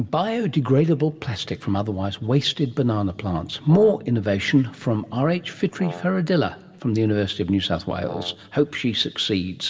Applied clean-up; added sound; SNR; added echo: none; Brass instrument; 15 dB; reverberation time 1.9 s.